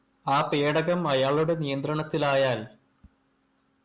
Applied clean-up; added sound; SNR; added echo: none; none; none; none.